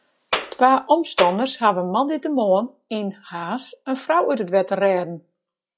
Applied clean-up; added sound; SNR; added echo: classical method log-MMSE.